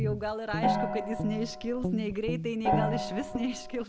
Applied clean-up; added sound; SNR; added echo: none; Gong + Guitar; -1 dB; none.